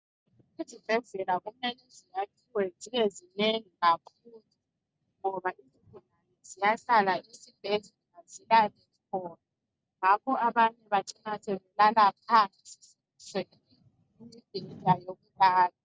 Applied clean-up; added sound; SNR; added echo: none; none; none; none.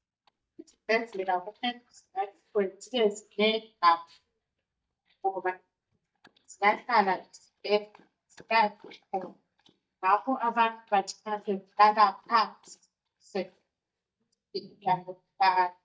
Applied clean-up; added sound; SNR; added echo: neural mask model DeepFilterNet 3.